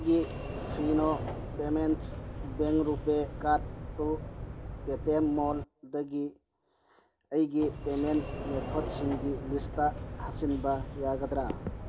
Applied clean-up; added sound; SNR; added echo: none; Sliding door; 7 dB; reverberation time 0.3 s.